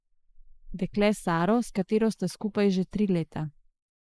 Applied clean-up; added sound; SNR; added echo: neural mask model Resemble Enhance denoiser.